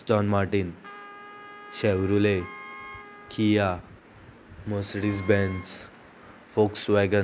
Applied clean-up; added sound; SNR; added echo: none; Wind instrument, woodwind instrument + Trumpet; 18 dB; none.